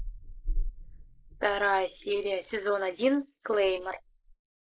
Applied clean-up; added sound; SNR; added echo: neural mask model Resemble Enhance denoiser.